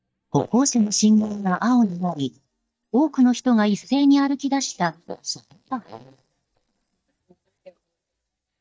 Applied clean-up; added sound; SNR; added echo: neural mask model DeepFilterNet 3.